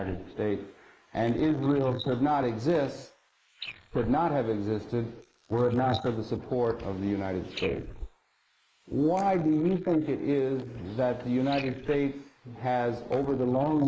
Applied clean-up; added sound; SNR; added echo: neural mask model Resemble Enhance denoiser.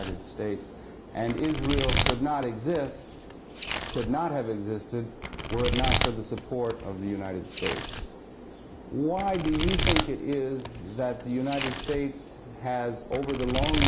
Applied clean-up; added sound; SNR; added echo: none; Domestic sounds, home sounds; 2 dB; none.